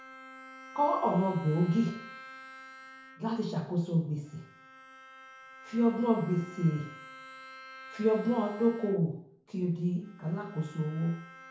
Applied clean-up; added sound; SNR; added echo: none; Bowed string instrument; 18 dB; reverberation time 0.6 s.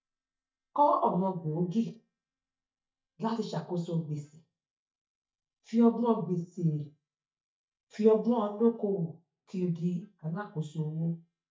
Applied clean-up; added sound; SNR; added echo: neural mask model DeepFilterNet 3.